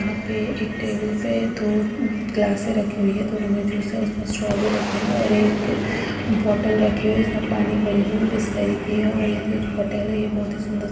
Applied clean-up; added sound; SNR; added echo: none; Boom; 10 dB; reverberation time 2.5 s.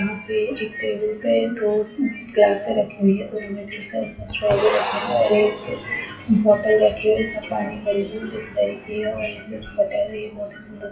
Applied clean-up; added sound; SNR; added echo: classical method WPE with log-MMSE.